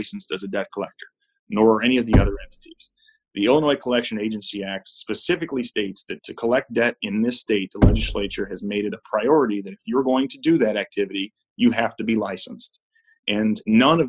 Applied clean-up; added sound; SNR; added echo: classical method spectral subtraction.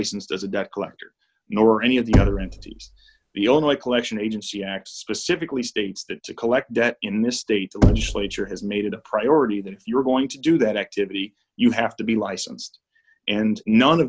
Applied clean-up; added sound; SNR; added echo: none; Knock / Wood; 2 dB; none.